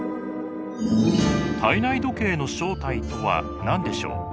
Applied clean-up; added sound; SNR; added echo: none; none; none; none.